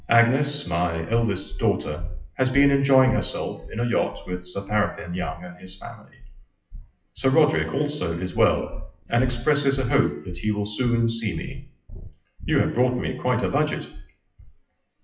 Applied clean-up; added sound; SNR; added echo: classical method WPE with log-MMSE.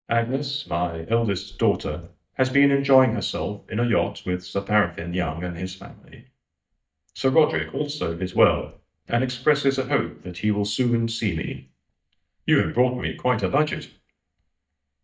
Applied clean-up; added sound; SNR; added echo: neural mask model DeepFilterNet 3.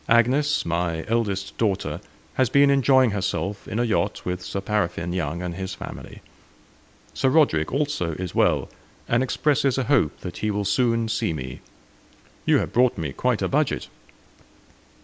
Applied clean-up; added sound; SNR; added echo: none; none; none; none.